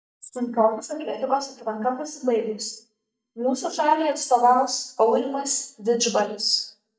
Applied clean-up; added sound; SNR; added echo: neural mask model DeepFilterNet 3.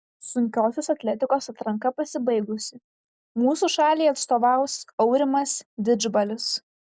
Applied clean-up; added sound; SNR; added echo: none; none; none; none.